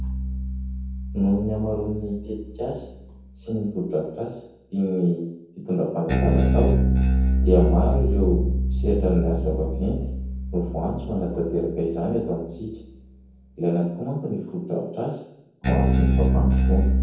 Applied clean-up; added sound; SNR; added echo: none; Bass guitar; -2 dB; reverberation time 0.9 s.